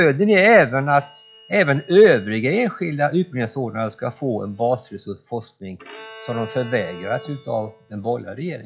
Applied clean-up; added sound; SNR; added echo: classical method log-MMSE.